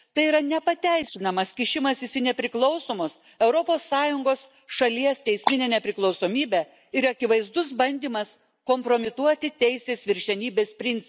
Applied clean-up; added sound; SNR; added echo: neural mask model Resemble Enhance denoiser.